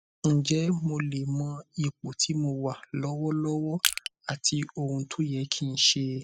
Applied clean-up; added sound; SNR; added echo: classical method spectral subtraction.